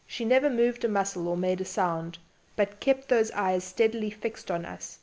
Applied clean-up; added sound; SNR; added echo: none; none; none; none.